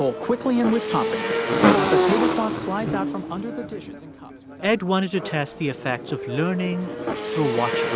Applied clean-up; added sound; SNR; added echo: none; Motorcycle / Engine; 0 dB; none.